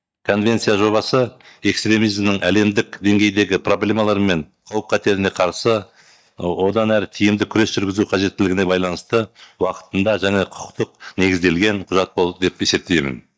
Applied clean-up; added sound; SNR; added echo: neural mask model DeepFilterNet 3.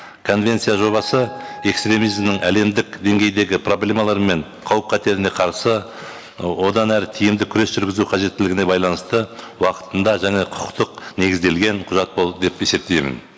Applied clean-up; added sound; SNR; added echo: none; Wind instrument, woodwind instrument; 17 dB; none.